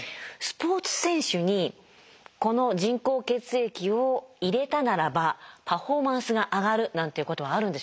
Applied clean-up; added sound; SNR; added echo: none; none; none; none.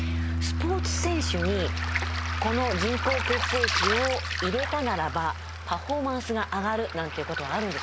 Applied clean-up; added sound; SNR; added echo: none; Waves, surf + Piano; 0 dB; none.